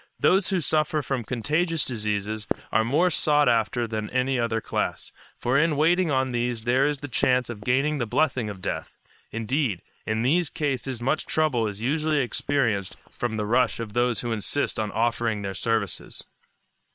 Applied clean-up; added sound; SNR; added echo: neural separator model SepFormer WHAM!.